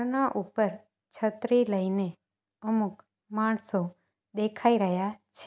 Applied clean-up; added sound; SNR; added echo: none; none; none; none.